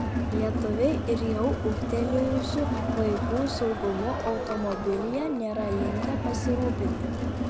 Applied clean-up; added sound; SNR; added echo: none; Crowd; 0 dB; none.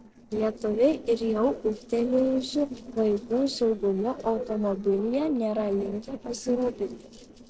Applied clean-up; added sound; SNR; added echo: neural separator model SepFormer DNS4.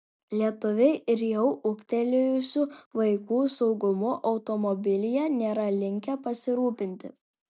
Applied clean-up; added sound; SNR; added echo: none; none; none; none.